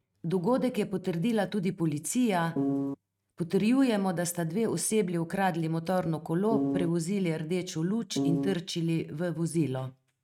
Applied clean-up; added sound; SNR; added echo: neural mask model RNNoise.